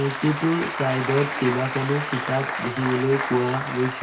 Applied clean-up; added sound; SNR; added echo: none; Applause; 5 dB; reverberation time 0.2 s.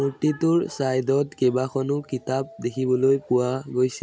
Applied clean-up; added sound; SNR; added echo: none; none; none; none.